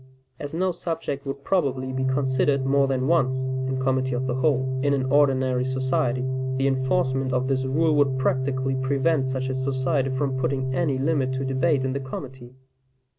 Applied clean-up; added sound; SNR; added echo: none; Organ; 0 dB; none.